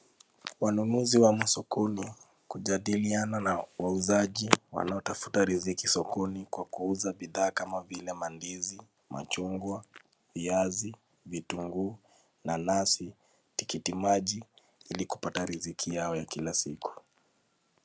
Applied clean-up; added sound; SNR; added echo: none; none; none; none.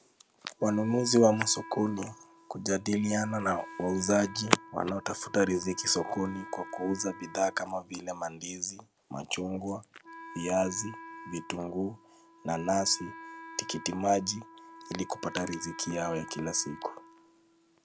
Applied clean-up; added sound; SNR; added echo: none; Wind instrument, woodwind instrument; 16 dB; none.